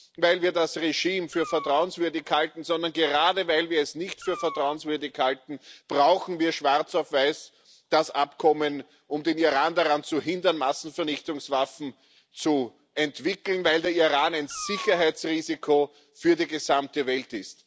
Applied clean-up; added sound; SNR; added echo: none; Meow; 16 dB; none.